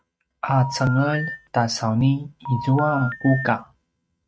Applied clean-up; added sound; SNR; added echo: neural mask model RNNoise.